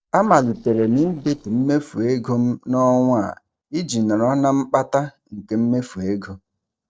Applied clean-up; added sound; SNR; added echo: neural separator model SepFormer DNS4.